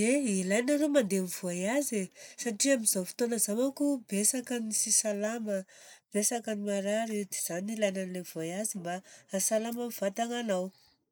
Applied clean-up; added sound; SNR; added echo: neural mask model Resemble Enhance denoiser.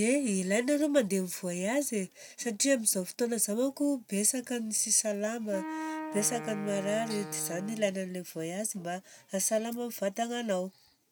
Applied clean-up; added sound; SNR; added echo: none; Wind instrument, woodwind instrument; 10 dB; none.